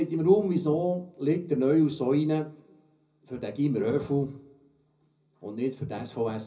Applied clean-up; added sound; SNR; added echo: none; none; none; reverberation time 0.4 s.